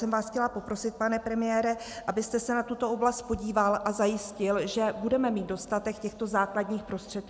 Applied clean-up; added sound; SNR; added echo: none; none; none; none.